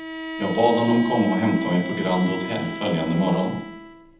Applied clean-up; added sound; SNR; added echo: none; Bowed string instrument; 9 dB; reverberation time 0.8 s.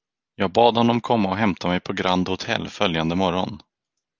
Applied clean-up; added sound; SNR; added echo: none; none; none; none.